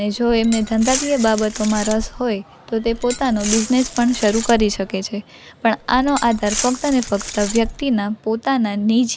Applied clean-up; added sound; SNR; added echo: none; Glass; 10 dB; none.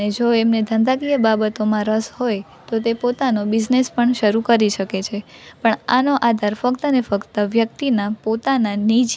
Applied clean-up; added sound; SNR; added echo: none; none; none; none.